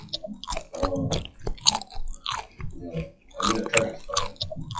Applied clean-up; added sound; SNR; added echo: classical method WPE with log-MMSE.